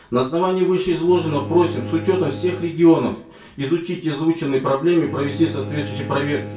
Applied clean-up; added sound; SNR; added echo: none; Bowed string instrument; 13 dB; reverberation time 0.2 s.